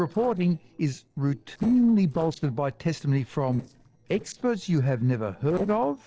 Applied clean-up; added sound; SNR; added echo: neural separator model SepFormer DNS4.